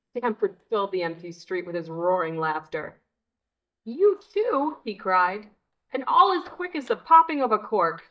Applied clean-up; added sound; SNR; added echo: neural mask model DeepFilterNet 3.